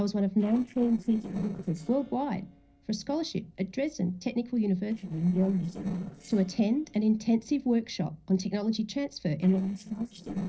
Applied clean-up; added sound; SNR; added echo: neural separator model SepFormer DNS4.